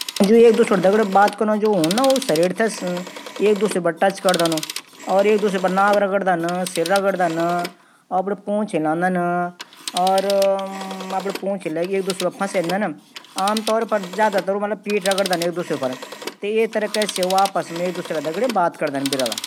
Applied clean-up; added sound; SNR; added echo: none; Telephone; 13 dB; none.